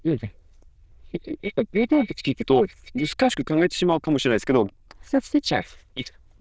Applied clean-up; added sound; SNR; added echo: neural diffusion model UNIVERSE++.